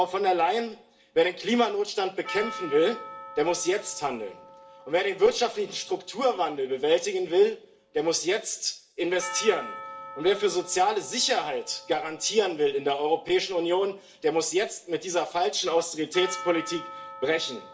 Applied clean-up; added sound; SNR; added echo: none; Percussion; 17 dB; reverberation time 0.4 s.